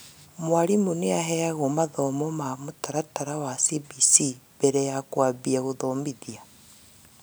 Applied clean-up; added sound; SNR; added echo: none; none; none; none.